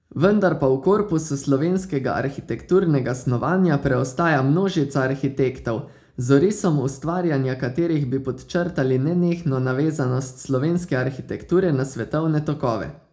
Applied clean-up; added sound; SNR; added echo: none; none; none; reverberation time 0.4 s.